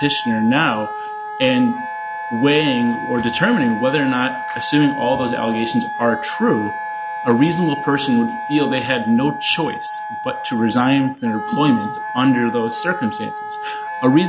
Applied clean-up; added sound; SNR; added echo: none; Wind instrument, woodwind instrument; 8 dB; none.